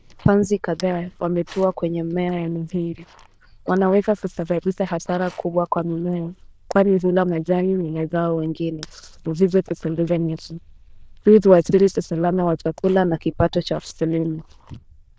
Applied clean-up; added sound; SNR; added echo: neural diffusion model UNIVERSE++.